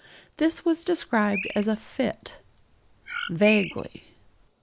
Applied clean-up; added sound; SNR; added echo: none; Bird; 10 dB; none.